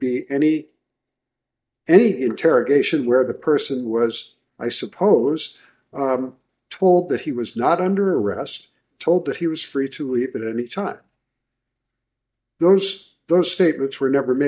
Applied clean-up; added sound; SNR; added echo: neural mask model DeepFilterNet 3.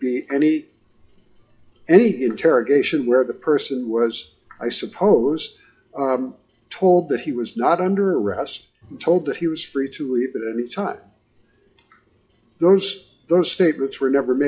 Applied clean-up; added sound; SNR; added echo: classical method WPE with log-MMSE.